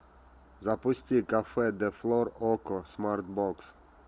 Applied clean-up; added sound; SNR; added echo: none; none; none; none.